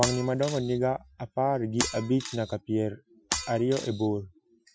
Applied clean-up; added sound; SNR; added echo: classical method Wiener filter.